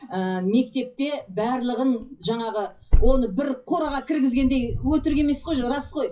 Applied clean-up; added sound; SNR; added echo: classical method WPE with log-MMSE.